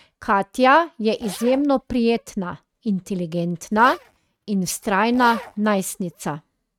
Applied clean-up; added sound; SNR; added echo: neural mask model RNNoise.